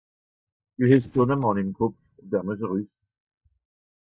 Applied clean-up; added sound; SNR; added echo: neural mask model DeepFilterNet 3.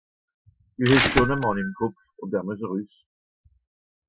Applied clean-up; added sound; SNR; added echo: classical method Wiener filter.